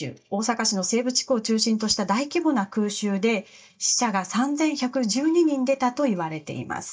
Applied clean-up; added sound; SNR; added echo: neural mask model DeepFilterNet 3.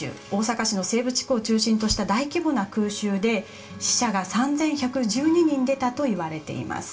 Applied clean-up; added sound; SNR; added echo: none; Bass drum; 19 dB; reverberation time 0.2 s.